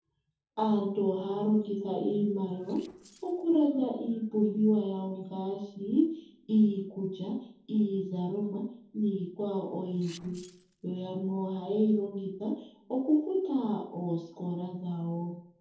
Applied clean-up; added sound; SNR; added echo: neural separator model SepFormer DNS4.